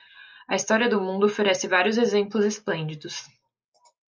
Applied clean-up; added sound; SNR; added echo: neural mask model Resemble Enhance denoiser.